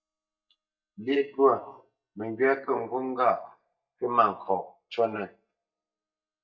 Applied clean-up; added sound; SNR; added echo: neural mask model DeepFilterNet 3.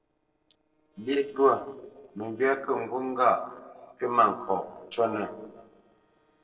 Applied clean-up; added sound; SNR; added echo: neural separator model SepFormer DNS4.